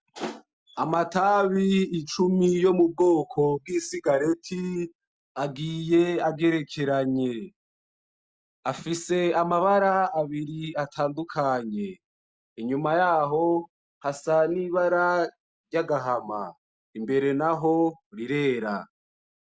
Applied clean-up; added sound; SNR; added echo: none; none; none; none.